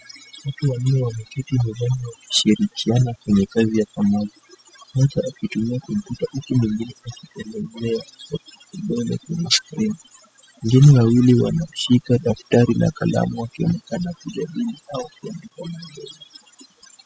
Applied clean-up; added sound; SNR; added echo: classical method spectral subtraction.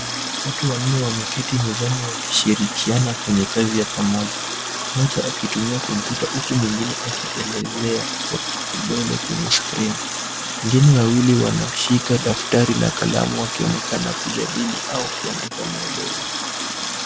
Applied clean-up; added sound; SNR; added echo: none; Water tap, faucet; 5 dB; none.